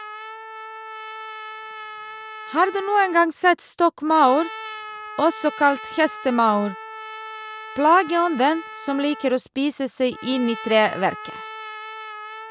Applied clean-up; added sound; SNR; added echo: none; Trumpet; 13 dB; none.